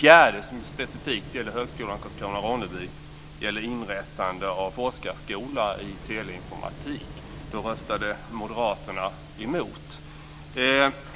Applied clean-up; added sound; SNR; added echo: none; Wind; 16 dB; none.